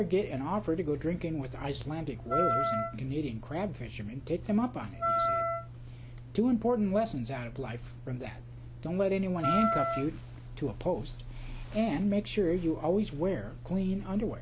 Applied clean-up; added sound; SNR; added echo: none; Wind instrument, woodwind instrument; 0 dB; none.